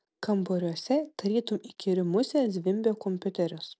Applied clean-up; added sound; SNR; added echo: none; none; none; none.